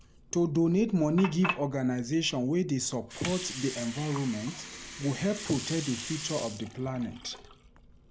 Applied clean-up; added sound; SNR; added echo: none; Water; 11 dB; none.